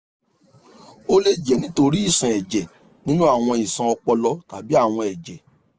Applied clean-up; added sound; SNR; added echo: none; none; none; none.